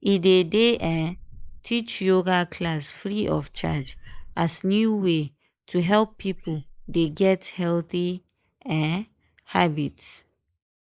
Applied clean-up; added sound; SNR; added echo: neural mask model Resemble Enhance denoiser.